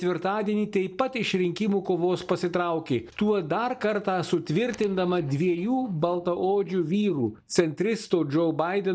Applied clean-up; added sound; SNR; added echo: neural mask model DeepFilterNet 3.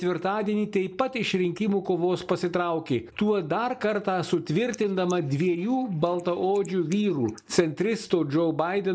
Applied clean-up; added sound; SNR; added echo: neural mask model Resemble Enhance denoiser.